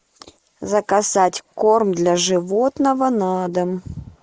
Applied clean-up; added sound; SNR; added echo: neural mask model Resemble Enhance denoiser.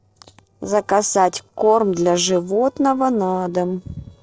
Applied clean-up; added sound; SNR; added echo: neural separator model SepFormer DNS4.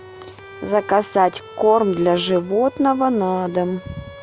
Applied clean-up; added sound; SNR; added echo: none; Bowed string instrument; 19 dB; none.